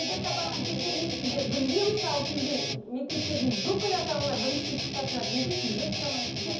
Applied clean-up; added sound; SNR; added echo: none; Guitar; 0 dB; reverberation time 0.5 s.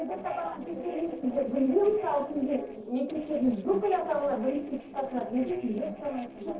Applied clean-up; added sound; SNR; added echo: neural separator model SepFormer DNS4.